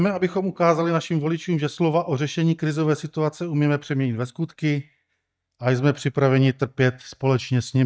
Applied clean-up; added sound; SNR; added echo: neural mask model DeepFilterNet 3.